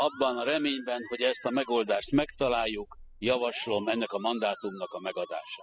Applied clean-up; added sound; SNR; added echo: classical method spectral subtraction.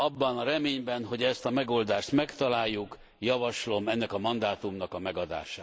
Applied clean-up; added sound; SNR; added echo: none; none; none; none.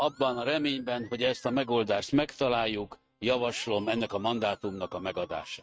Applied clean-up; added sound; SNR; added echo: neural mask model RNNoise.